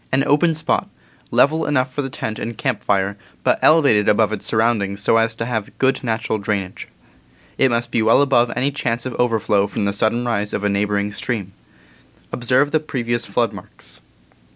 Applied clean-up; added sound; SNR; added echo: none; none; none; none.